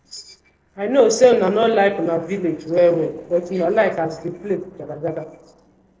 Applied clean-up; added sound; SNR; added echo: neural separator model SepFormer DNS4.